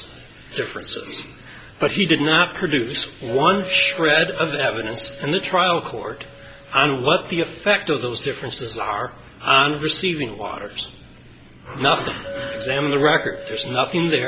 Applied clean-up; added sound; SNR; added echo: none; Chink, clink; 16 dB; none.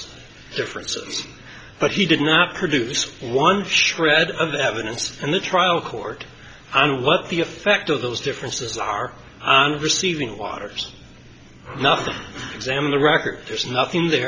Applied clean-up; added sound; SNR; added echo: none; none; none; none.